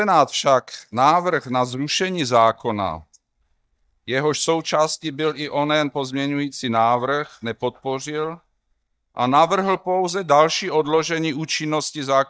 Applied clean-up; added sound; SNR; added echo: neural mask model DeepFilterNet 3.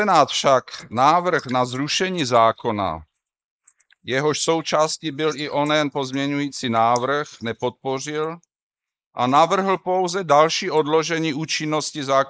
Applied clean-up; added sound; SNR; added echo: neural mask model Resemble Enhance denoiser.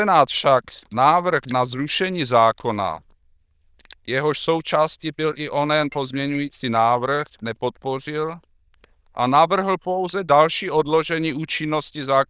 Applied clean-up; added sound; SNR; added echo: neural diffusion model UNIVERSE++.